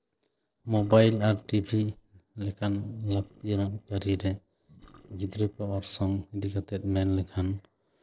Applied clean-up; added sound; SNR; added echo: neural separator model SepFormer DNS4.